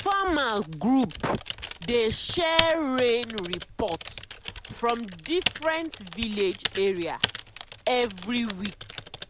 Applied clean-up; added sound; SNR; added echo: none; Typing; 8 dB; none.